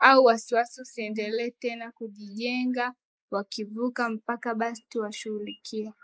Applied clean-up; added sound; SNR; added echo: neural mask model Resemble Enhance denoiser.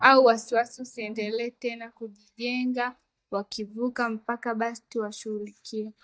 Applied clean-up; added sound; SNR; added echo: neural mask model DeepFilterNet 3.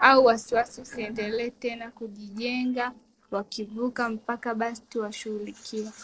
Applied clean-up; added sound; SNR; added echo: neural separator model SepFormer DNS4.